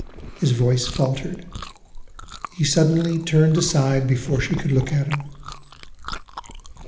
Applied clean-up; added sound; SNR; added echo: none; Chewing, mastication; 13 dB; reverberation time 0.8 s.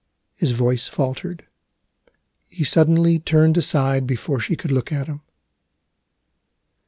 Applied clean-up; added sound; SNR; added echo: none; none; none; none.